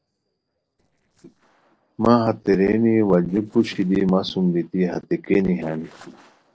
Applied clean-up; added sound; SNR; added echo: neural separator model SepFormer DNS4.